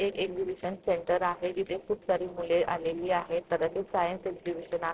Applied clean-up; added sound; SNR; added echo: neural separator model SepFormer DNS4.